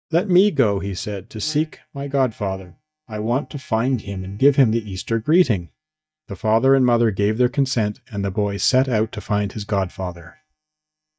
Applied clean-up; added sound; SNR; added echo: neural mask model DeepFilterNet 3.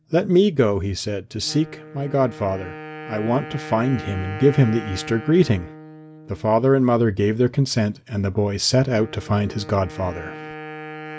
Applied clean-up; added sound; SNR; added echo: none; Wind instrument, woodwind instrument; 16 dB; none.